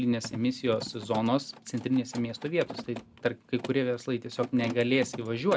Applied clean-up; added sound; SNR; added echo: none; Mechanisms; 14 dB; none.